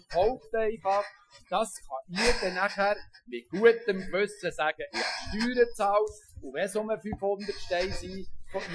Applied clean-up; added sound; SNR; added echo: classical method Wiener filter.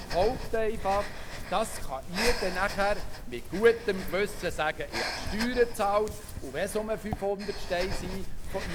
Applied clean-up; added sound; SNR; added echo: none; Breathing; 4 dB; none.